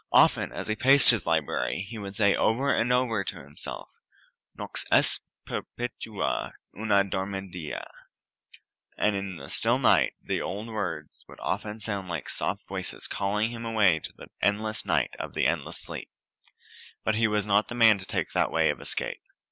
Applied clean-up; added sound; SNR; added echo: none; none; none; none.